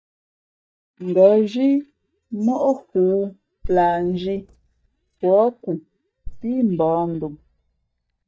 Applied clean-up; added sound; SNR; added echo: neural mask model DeepFilterNet 3.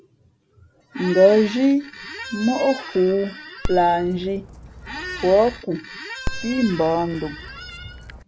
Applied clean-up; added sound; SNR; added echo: none; Dog + Squeak; 11 dB; none.